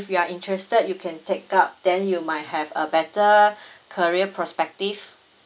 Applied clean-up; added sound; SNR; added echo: none; none; none; none.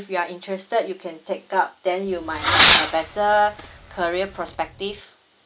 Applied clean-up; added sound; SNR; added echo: none; Fireworks; -2 dB; none.